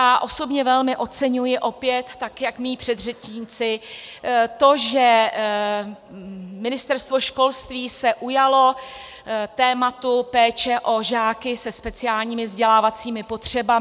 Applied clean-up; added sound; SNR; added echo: none; none; none; none.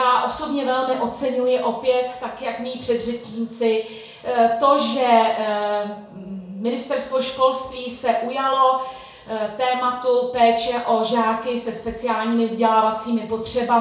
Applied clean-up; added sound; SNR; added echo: none; none; none; reverberation time 0.6 s.